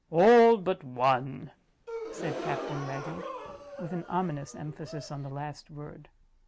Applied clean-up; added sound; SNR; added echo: none; Gasp; 11 dB; none.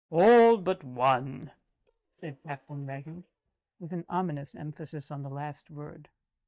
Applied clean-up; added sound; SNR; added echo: neural mask model DeepFilterNet 3.